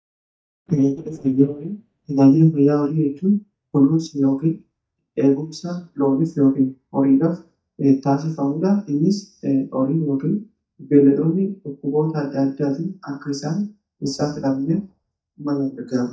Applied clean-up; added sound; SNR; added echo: neural mask model DeepFilterNet 3.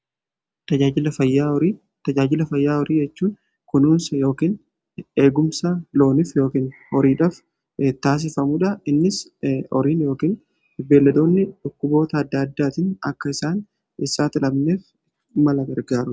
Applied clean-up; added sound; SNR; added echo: none; none; none; none.